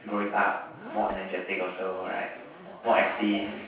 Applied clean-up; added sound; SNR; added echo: none; Zipper (clothing); 20 dB; reverberation time 0.7 s.